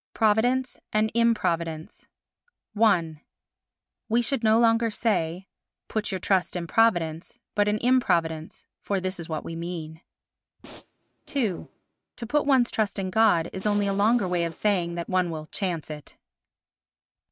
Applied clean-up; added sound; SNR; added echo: neural mask model RNNoise.